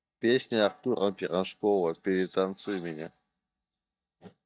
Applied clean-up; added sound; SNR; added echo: neural mask model DeepFilterNet 3.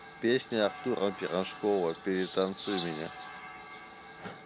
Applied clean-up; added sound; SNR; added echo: none; Bird; 1 dB; none.